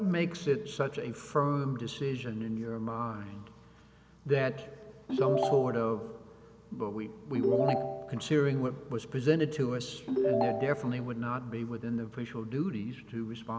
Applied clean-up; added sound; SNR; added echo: none; Ringtone / Chime; -1 dB; none.